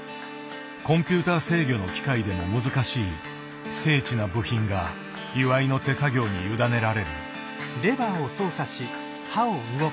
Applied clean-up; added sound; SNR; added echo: none; none; none; none.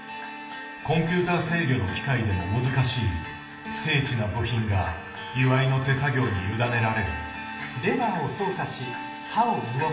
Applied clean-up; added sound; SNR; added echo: none; none; none; reverberation time 0.8 s.